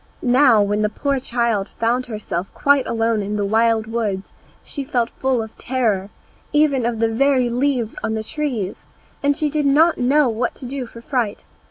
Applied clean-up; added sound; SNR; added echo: none; none; none; none.